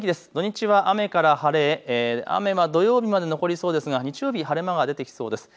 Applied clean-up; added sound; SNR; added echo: none; none; none; none.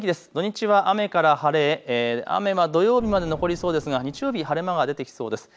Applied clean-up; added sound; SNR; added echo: none; Boom; 18 dB; none.